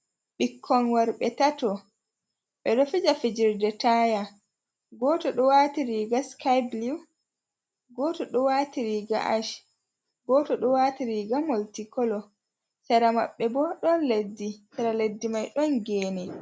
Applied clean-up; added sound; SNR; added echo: none; none; none; none.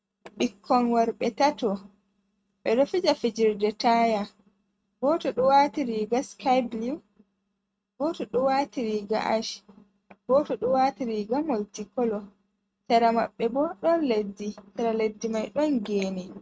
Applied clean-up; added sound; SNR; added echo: neural mask model RNNoise.